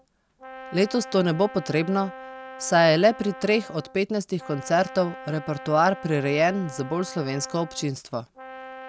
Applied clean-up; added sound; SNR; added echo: none; Brass instrument; 16 dB; none.